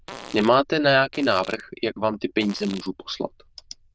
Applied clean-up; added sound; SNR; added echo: neural diffusion model UNIVERSE++.